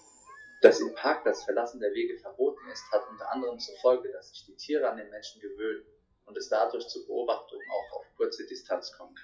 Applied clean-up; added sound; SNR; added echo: classical method WPE with log-MMSE.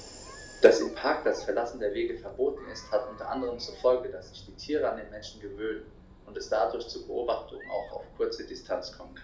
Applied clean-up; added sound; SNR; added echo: none; Chatter; 19 dB; reverberation time 0.4 s.